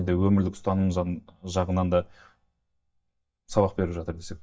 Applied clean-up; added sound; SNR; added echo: neural mask model DeepFilterNet 3.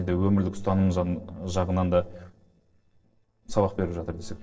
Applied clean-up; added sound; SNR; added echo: neural separator model SepFormer DNS4.